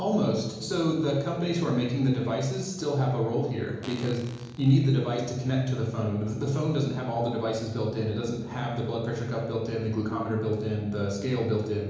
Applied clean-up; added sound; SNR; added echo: none; Fart; 20 dB; reverberation time 1.0 s.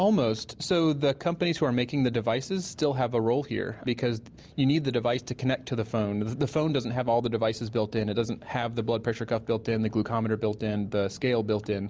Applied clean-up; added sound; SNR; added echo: none; none; none; none.